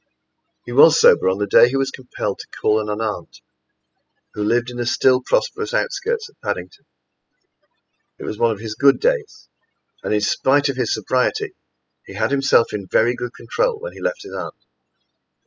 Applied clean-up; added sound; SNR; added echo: classical method spectral subtraction.